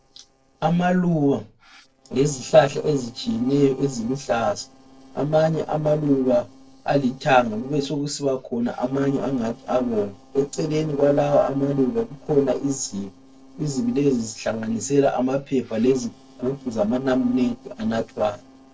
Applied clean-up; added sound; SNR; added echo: neural separator model SepFormer DNS4.